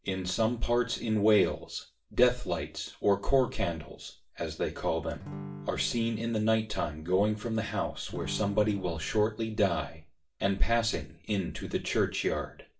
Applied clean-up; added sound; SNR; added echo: none; Acoustic guitar / Strum; 14 dB; reverberation time 0.3 s.